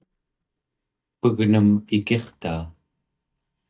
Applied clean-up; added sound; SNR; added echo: neural mask model DeepFilterNet 3.